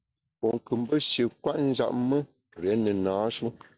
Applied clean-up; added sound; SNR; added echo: none; none; none; none.